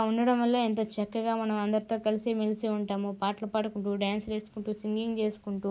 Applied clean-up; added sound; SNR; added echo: none; none; none; none.